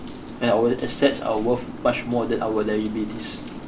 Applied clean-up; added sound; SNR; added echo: none; Rain; 11 dB; none.